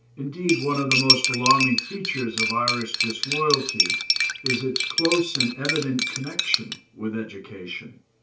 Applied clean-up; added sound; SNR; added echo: none; Cutlery, silverware; 0 dB; reverberation time 0.3 s.